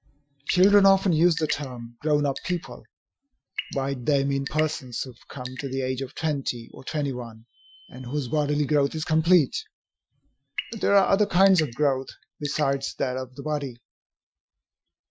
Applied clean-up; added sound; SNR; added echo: classical method Wiener filter.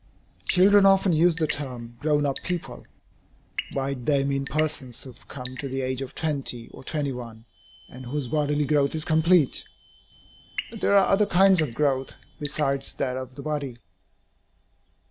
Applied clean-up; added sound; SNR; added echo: none; Drip / Sink (filling or washing) / Water tap, faucet / Water; 14 dB; none.